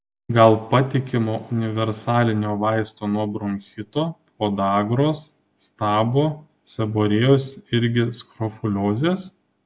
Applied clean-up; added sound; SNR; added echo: none; none; none; none.